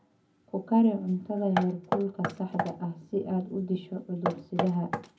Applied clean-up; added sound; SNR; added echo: none; Knock; 7 dB; reverberation time 0.4 s.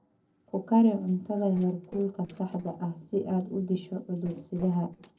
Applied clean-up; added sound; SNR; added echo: neural separator model SepFormer DNS4.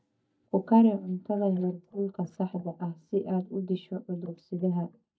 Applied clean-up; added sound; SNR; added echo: neural mask model DeepFilterNet 3.